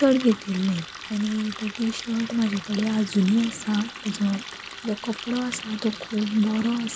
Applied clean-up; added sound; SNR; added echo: none; Water tap, faucet; 13 dB; none.